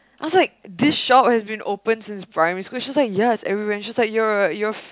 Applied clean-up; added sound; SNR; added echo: none; none; none; none.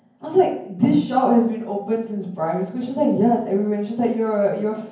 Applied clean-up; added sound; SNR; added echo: none; none; none; reverberation time 0.9 s.